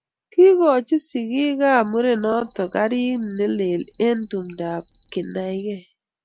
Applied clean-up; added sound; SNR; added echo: none; Alarm; 17 dB; none.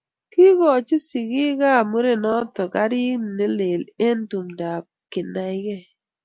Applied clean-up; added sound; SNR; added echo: none; none; none; none.